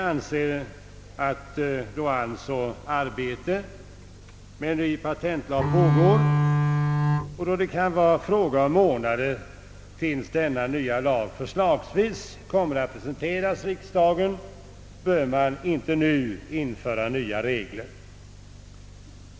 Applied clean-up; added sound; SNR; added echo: none; Bowed string instrument; -3 dB; none.